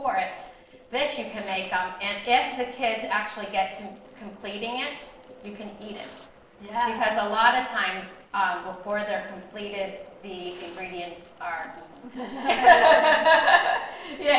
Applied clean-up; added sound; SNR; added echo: neural separator model SepFormer DNS4.